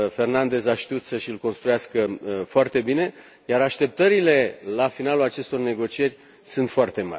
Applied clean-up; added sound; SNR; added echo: none; none; none; none.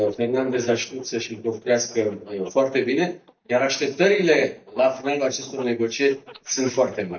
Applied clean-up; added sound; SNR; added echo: neural mask model DeepFilterNet 3.